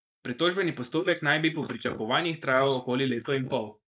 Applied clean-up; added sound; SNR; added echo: neural mask model Resemble Enhance denoiser.